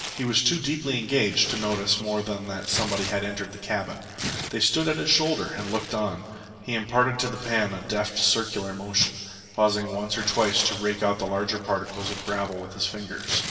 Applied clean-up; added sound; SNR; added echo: none; Tearing; 12 dB; reverberation time 2.6 s.